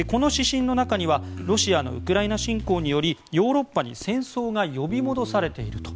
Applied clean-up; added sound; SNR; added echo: none; Bass guitar; 12 dB; none.